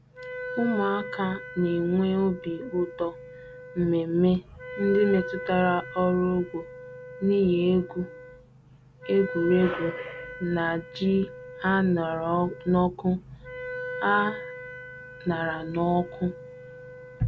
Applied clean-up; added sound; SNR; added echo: none; Wind instrument, woodwind instrument; 12 dB; none.